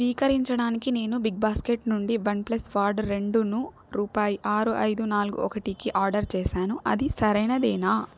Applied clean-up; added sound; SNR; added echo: none; none; none; none.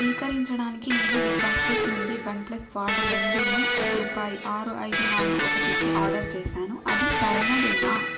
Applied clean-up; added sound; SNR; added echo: none; Electric guitar; -4 dB; reverberation time 0.5 s.